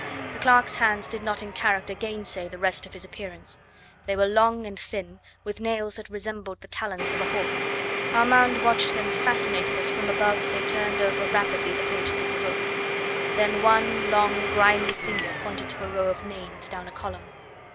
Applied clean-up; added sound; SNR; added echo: none; Domestic sounds, home sounds; 3 dB; none.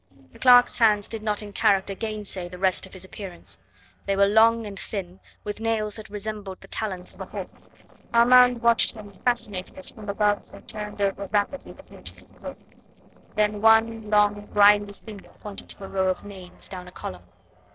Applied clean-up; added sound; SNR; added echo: neural separator model SepFormer DNS4.